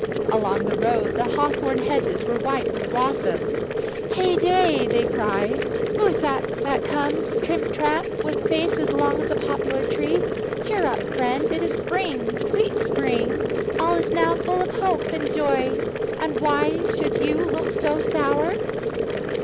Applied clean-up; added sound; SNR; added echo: none; Boiling; -2 dB; none.